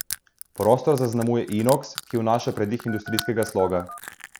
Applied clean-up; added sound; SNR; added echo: none; Telephone + Crushing; 13 dB; none.